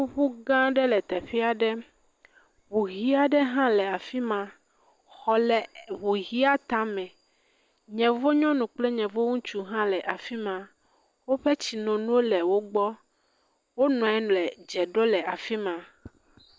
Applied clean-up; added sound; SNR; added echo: none; none; none; none.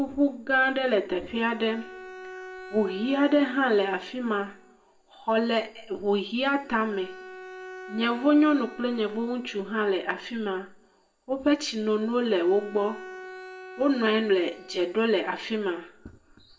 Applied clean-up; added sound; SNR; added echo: none; Bowed string instrument; 19 dB; reverberation time 0.3 s.